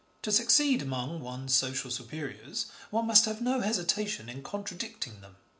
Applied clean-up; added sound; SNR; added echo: none; none; none; none.